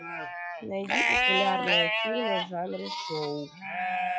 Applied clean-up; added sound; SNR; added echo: classical method log-MMSE.